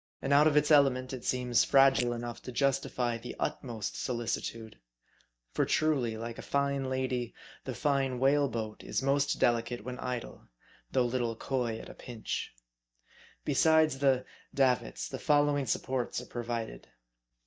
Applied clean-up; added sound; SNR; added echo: neural mask model DeepFilterNet 3.